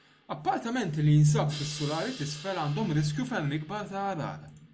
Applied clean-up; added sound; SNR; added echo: none; Crash cymbal; 19 dB; none.